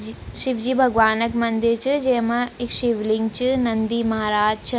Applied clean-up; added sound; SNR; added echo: none; none; none; none.